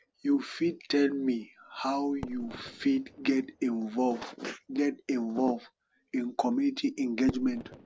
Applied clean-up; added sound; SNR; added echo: neural separator model SepFormer DNS4.